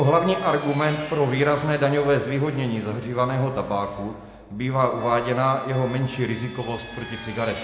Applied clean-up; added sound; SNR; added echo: none; Vehicle; 18 dB; reverberation time 1.3 s.